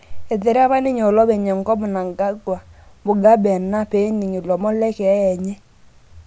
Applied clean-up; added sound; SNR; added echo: none; none; none; none.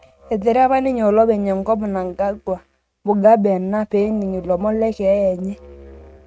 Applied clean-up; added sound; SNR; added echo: neural mask model RNNoise.